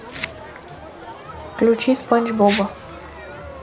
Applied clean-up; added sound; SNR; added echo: none; Crowd; 14 dB; none.